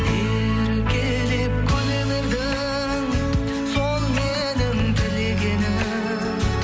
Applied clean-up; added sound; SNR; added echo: none; none; none; none.